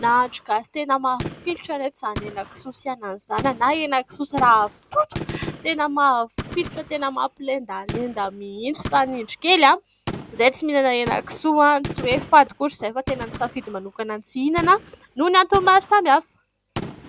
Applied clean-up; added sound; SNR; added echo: none; Gunshot, gunfire; 14 dB; none.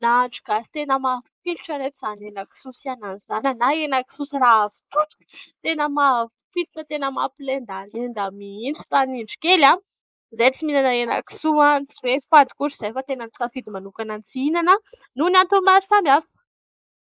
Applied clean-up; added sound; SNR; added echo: neural mask model Resemble Enhance denoiser.